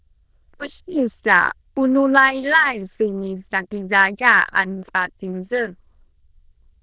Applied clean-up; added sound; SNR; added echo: neural diffusion model UNIVERSE++.